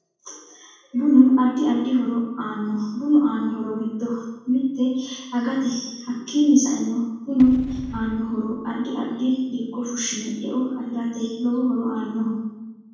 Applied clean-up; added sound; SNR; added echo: none; Gunshot, gunfire / Boom; 18 dB; reverberation time 1.1 s.